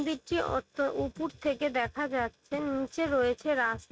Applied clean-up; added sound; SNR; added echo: neural mask model RNNoise.